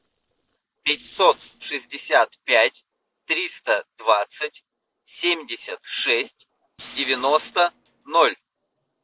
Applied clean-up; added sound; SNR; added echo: neural separator model SepFormer DNS4.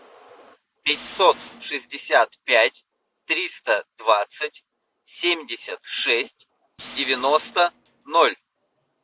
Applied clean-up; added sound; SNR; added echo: none; Tools; 19 dB; none.